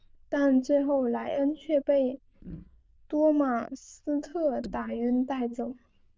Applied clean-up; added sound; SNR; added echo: neural diffusion model UNIVERSE++.